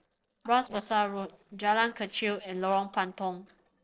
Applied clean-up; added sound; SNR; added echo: neural separator model SepFormer DNS4.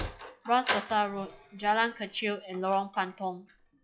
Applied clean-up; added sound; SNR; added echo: classical method log-MMSE.